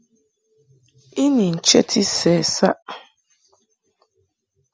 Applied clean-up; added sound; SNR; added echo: none; none; none; none.